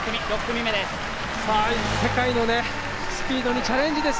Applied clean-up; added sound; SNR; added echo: none; Engine + Water; 5 dB; none.